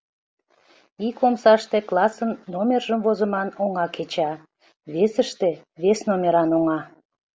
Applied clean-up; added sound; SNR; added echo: none; none; none; none.